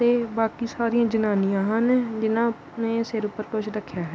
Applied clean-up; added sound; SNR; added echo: none; none; none; none.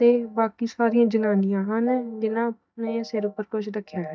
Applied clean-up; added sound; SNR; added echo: neural mask model DeepFilterNet 3.